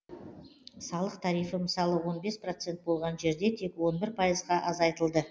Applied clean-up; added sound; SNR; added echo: none; none; none; none.